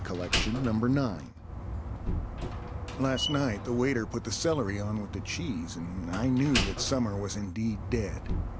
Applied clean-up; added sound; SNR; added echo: none; Slam; 4 dB; none.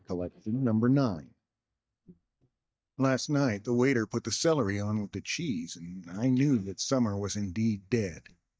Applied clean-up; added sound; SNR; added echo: neural mask model DeepFilterNet 3.